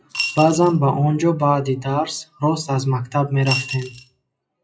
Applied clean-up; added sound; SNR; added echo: classical method WPE with log-MMSE.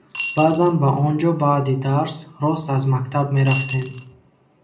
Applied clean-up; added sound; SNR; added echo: none; Coin (dropping) / Glass; 10 dB; reverberation time 0.5 s.